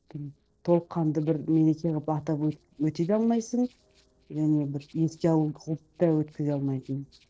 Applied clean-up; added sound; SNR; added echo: neural separator model SepFormer DNS4.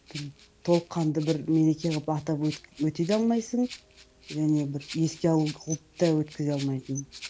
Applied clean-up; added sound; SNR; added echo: none; Rattle (instrument); 19 dB; none.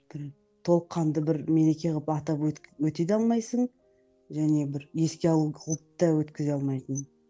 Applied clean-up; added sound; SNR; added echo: none; none; none; none.